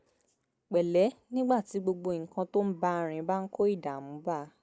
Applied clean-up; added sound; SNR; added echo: none; none; none; none.